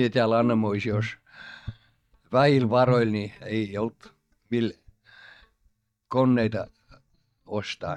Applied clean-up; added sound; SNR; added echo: neural mask model DeepFilterNet 3.